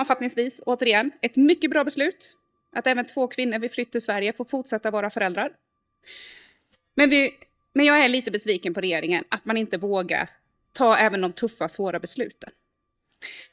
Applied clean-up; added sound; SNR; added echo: neural mask model DeepFilterNet 3.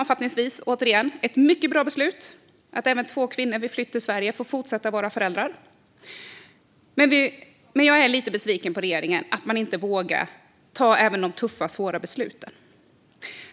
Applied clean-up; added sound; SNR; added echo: none; none; none; none.